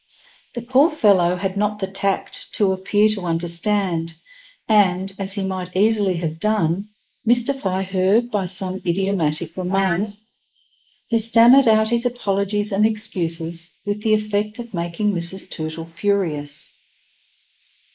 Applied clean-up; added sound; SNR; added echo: neural mask model Resemble Enhance denoiser.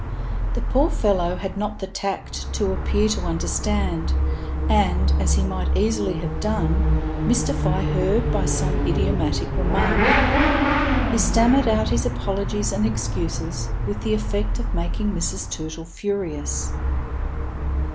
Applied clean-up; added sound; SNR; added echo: none; Motorcycle / Accelerating, revving, vroom; -3 dB; none.